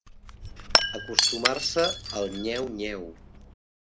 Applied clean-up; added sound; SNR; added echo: none; Shatter / Crushing; -3 dB; none.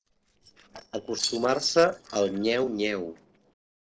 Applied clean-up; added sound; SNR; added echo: neural separator model SepFormer DNS4.